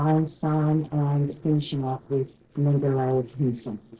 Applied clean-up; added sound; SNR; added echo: neural separator model SepFormer DNS4.